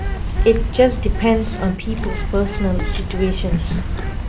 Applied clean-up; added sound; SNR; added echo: none; Bird; 0 dB; none.